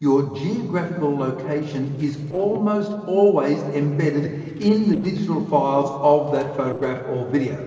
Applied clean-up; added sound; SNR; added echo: neural separator model SepFormer DNS4.